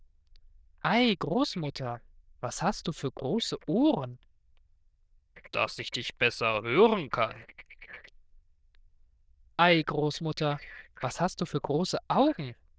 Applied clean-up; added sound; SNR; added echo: neural diffusion model UNIVERSE++.